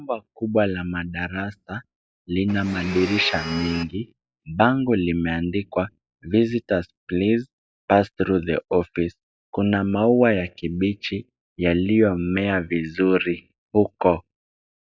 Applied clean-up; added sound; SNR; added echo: classical method log-MMSE.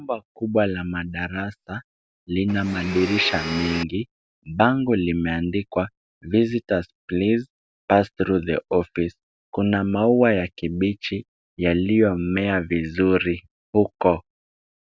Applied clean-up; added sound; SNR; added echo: none; Domestic sounds, home sounds; 8 dB; none.